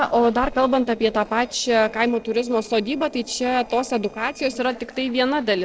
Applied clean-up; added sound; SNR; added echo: neural separator model SepFormer DNS4.